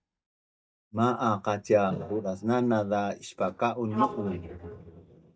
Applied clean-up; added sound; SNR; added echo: neural mask model DeepFilterNet 3.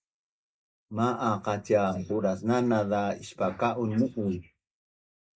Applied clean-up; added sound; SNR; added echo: neural mask model Resemble Enhance denoiser.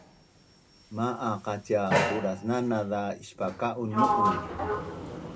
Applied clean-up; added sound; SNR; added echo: none; Sliding door; 0 dB; none.